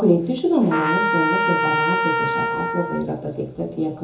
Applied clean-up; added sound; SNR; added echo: none; Trumpet; 0 dB; reverberation time 0.6 s.